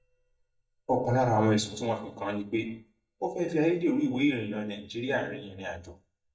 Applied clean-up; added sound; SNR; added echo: neural mask model DeepFilterNet 3.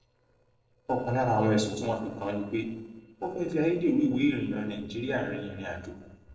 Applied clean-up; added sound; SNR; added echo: neural separator model SepFormer DNS4.